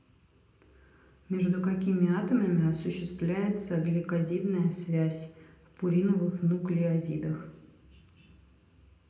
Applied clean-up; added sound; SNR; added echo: none; none; none; reverberation time 0.7 s.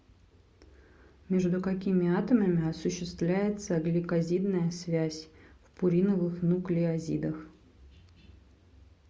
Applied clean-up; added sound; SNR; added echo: none; none; none; none.